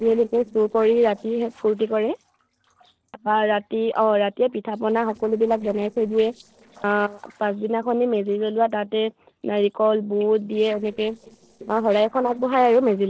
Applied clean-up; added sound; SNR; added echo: neural separator model SepFormer DNS4.